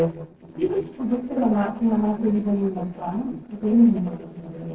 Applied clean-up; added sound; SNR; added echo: neural separator model SepFormer DNS4.